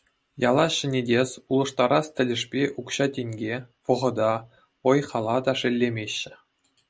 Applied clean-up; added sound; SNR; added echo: none; none; none; none.